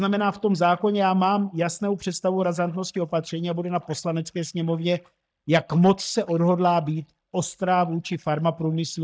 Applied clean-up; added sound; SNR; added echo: neural mask model DeepFilterNet 3.